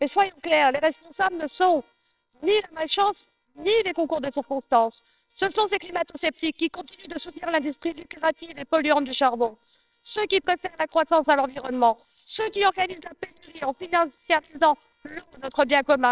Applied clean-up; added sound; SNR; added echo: neural separator model SepFormer WHAMR!.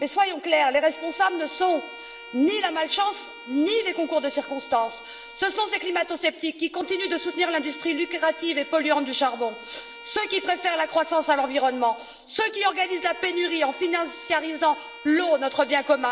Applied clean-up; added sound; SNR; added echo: none; Bowed string instrument; 17 dB; reverberation time 1.3 s.